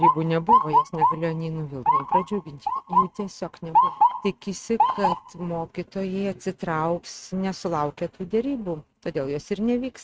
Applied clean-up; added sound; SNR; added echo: neural mask model RNNoise.